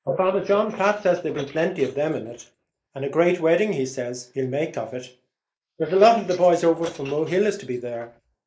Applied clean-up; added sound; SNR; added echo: neural mask model Resemble Enhance denoiser.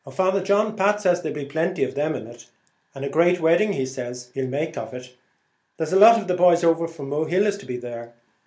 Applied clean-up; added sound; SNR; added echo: none; none; none; none.